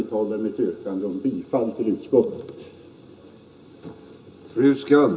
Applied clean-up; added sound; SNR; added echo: none; none; none; reverberation time 0.2 s.